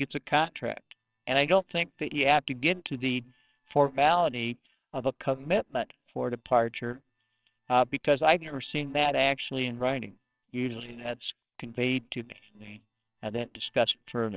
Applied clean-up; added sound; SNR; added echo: neural separator model SepFormer WHAMR!.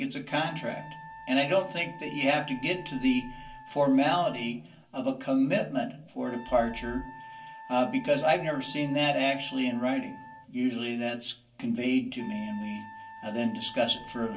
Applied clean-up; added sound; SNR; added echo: none; Wind instrument, woodwind instrument; 17 dB; reverberation time 0.3 s.